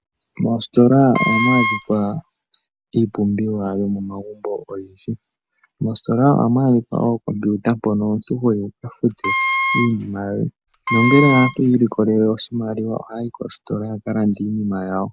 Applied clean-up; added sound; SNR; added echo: none; Wind instrument, woodwind instrument; 3 dB; none.